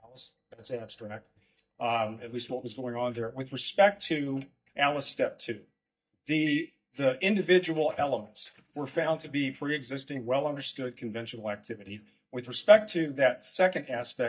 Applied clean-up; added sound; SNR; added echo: neural mask model DeepFilterNet 3.